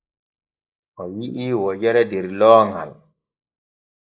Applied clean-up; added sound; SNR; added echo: neural mask model Resemble Enhance denoiser.